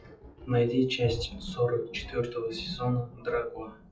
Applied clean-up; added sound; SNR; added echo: classical method WPE with log-MMSE.